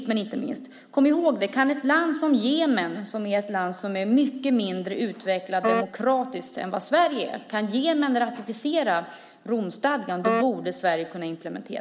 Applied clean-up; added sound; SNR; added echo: none; Wind instrument, woodwind instrument; 4 dB; none.